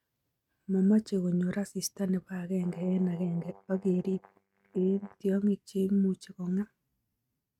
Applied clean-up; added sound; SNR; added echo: neural mask model RNNoise.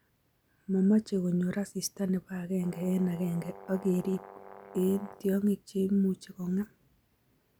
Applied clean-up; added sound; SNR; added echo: none; Brass instrument; 18 dB; none.